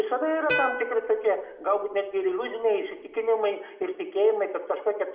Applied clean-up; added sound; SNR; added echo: none; Plucked string instrument; 8 dB; reverberation time 0.6 s.